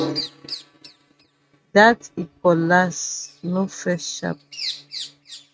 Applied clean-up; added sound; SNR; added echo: neural mask model RNNoise.